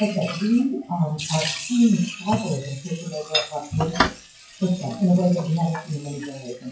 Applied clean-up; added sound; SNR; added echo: classical method WPE with log-MMSE.